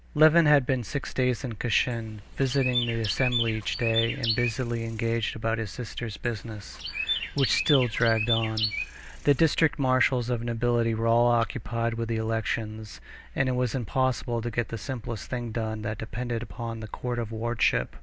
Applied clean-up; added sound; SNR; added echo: none; Chirp, tweet; 6 dB; none.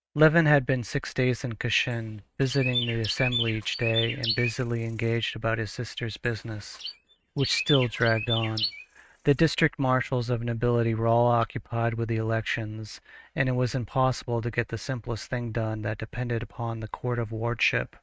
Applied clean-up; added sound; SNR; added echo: neural mask model RNNoise.